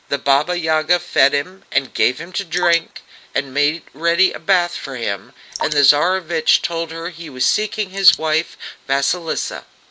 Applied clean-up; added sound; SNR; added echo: neural mask model Resemble Enhance denoiser.